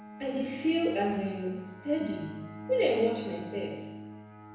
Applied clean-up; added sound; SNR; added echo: none; Bowed string instrument; 12 dB; reverberation time 1.1 s.